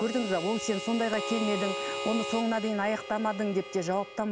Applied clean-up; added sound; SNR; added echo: none; Harmonica; 7 dB; none.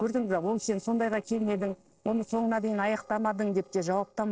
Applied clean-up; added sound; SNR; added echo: neural separator model SepFormer DNS4.